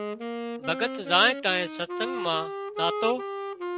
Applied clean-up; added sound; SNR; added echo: none; Wind instrument, woodwind instrument; 5 dB; none.